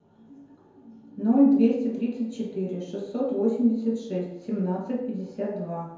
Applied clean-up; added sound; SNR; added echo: none; none; none; reverberation time 0.9 s.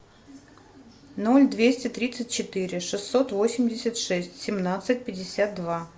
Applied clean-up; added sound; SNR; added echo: none; none; none; none.